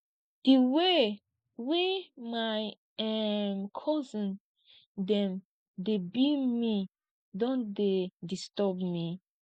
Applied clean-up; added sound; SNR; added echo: none; none; none; none.